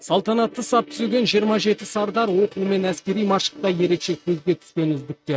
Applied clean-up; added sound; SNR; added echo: neural mask model RNNoise.